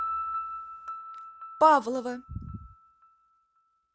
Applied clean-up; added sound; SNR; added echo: none; Piano; 9 dB; none.